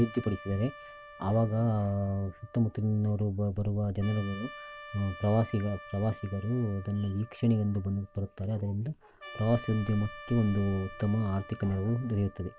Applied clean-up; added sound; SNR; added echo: none; Trumpet; 18 dB; none.